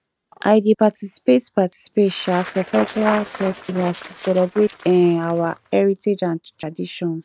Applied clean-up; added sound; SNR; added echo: neural mask model RNNoise.